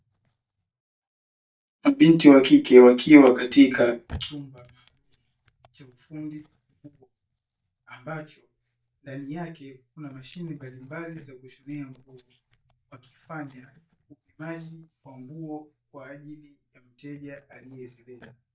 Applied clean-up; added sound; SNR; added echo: neural mask model DeepFilterNet 3.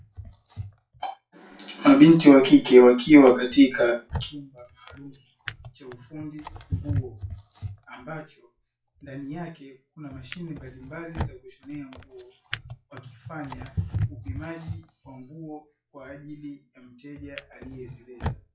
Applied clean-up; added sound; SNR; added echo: classical method WPE with log-MMSE.